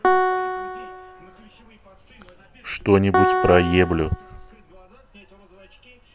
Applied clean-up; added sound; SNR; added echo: none; Piano; 2 dB; none.